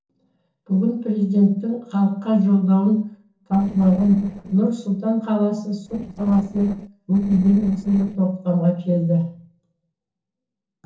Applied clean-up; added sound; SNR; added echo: neural separator model SepFormer DNS4.